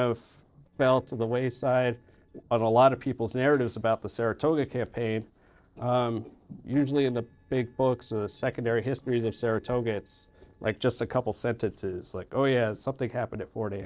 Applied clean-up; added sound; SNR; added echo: neural separator model SepFormer DNS4.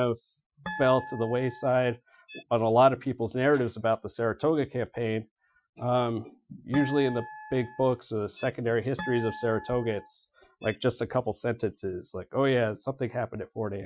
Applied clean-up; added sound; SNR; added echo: classical method Wiener filter.